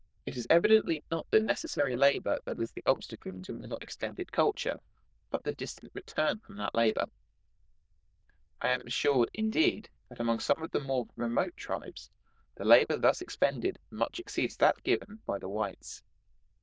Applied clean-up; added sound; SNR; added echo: neural diffusion model UNIVERSE++.